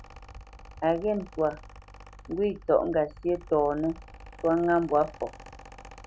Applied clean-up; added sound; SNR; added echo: none; Mechanical fan; 18 dB; none.